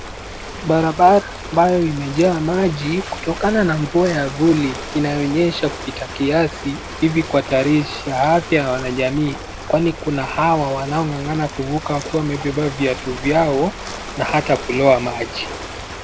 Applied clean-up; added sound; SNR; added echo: none; Ocean; 11 dB; none.